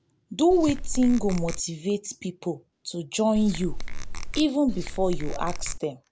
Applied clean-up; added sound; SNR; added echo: none; Squeak / Tools; 3 dB; none.